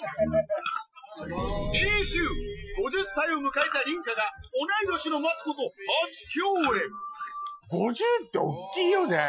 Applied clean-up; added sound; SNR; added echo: classical method Wiener filter.